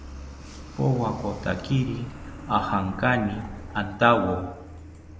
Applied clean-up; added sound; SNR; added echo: none; Truck; 13 dB; none.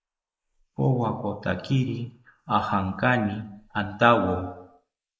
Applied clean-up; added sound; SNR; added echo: neural mask model Resemble Enhance denoiser.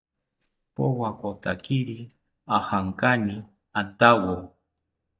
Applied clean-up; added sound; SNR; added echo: neural mask model DeepFilterNet 3.